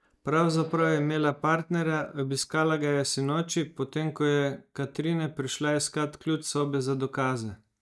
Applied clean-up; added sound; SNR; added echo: neural mask model DeepFilterNet 3.